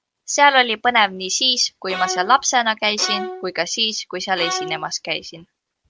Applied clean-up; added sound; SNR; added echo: none; Bowed string instrument; 8 dB; none.